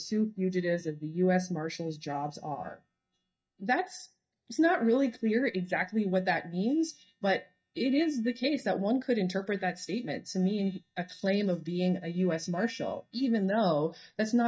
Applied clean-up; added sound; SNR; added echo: neural mask model DeepFilterNet 3.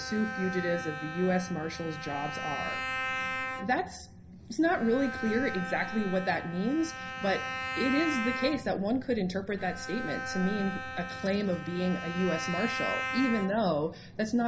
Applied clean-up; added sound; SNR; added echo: none; Bowed string instrument; 7 dB; reverberation time 0.5 s.